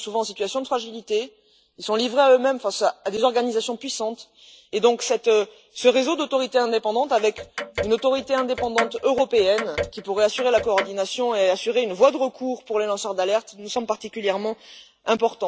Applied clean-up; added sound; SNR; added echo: none; Clock; 9 dB; none.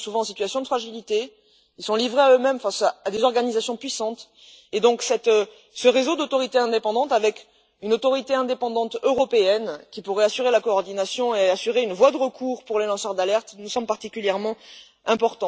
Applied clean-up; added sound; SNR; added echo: none; none; none; none.